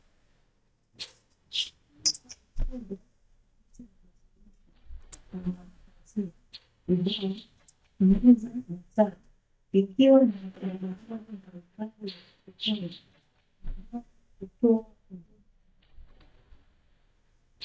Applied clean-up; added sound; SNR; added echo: neural mask model DeepFilterNet 3.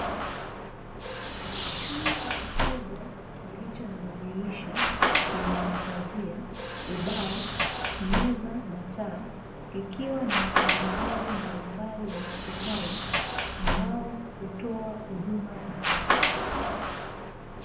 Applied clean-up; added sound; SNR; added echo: none; Sliding door; -5 dB; reverberation time 0.8 s.